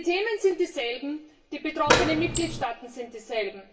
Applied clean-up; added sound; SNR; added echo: none; Door; -4 dB; reverberation time 0.3 s.